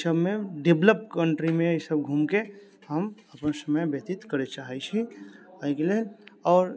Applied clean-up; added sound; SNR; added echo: none; none; none; none.